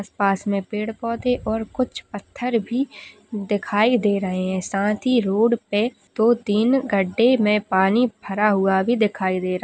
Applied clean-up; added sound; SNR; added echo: none; none; none; none.